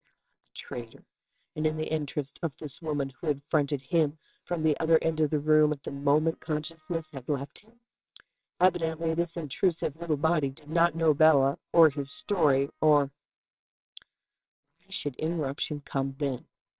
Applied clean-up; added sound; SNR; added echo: neural separator model SepFormer WHAMR!.